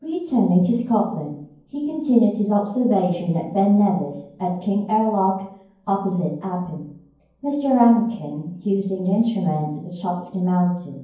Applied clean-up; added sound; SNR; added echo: none; none; none; reverberation time 0.9 s.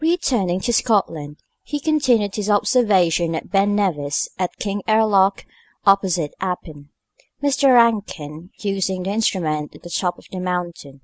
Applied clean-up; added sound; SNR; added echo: none; none; none; none.